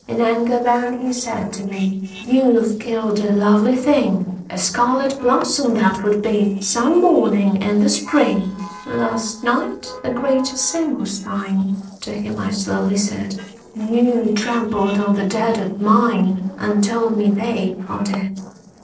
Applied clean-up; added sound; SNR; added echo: neural separator model SepFormer DNS4.